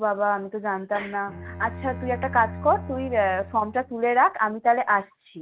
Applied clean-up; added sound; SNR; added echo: none; Bowed string instrument; 13 dB; none.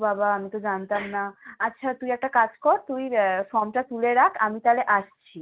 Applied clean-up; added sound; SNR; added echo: none; none; none; none.